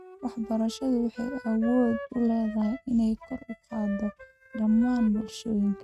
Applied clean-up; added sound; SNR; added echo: neural mask model RNNoise.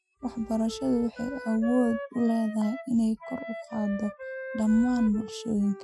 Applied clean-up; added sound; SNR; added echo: classical method Wiener filter.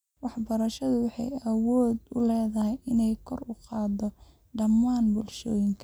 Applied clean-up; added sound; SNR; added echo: none; none; none; none.